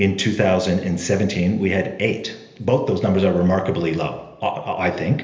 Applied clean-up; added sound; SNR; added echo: none; none; none; reverberation time 1.4 s.